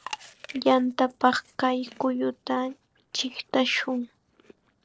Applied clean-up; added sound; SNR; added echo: neural separator model SepFormer DNS4.